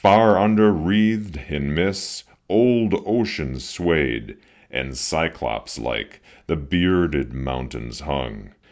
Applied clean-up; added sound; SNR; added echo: none; none; none; none.